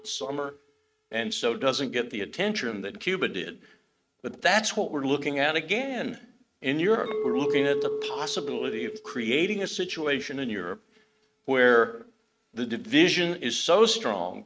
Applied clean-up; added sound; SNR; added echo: neural mask model RNNoise.